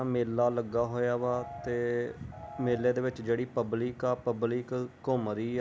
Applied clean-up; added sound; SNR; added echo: none; Piano; 14 dB; none.